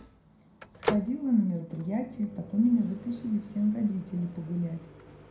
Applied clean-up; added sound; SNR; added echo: none; Microwave oven; 12 dB; reverberation time 0.5 s.